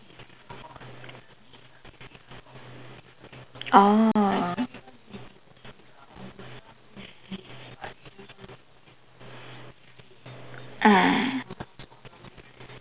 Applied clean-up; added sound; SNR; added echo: none; none; none; none.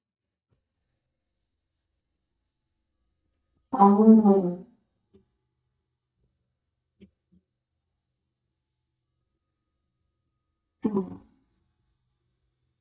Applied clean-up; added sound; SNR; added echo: neural mask model DeepFilterNet 3.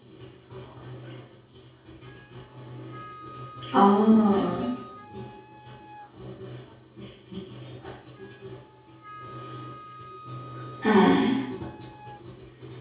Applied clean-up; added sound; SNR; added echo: none; Wind instrument, woodwind instrument; 20 dB; reverberation time 0.6 s.